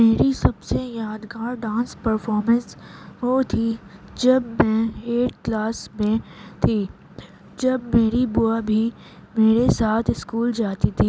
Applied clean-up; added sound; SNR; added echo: none; none; none; none.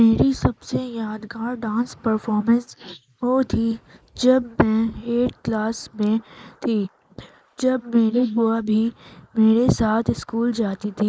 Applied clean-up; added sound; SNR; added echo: neural mask model Resemble Enhance denoiser.